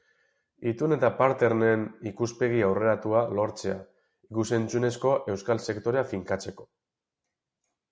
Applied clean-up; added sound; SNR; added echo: none; none; none; none.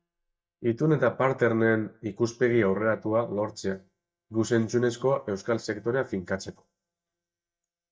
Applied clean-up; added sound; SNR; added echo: neural mask model DeepFilterNet 3.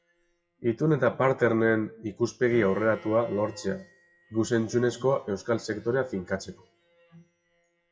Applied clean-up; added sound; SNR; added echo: classical method WPE with log-MMSE.